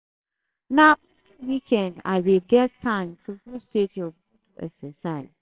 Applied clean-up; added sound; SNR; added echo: neural separator model SepFormer WHAMR!.